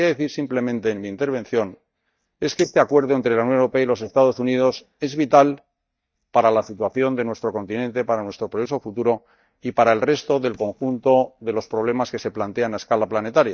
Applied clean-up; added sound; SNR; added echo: neural mask model DeepFilterNet 3.